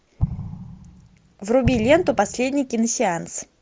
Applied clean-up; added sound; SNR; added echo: none; Explosion; 8 dB; none.